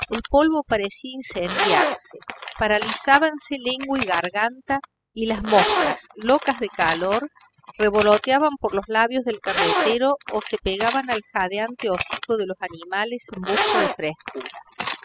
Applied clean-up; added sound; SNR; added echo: classical method spectral subtraction.